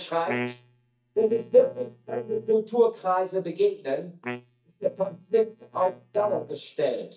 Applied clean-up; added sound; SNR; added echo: neural mask model DeepFilterNet 3.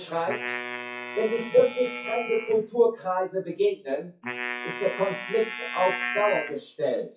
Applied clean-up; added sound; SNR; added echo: classical method WPE with log-MMSE.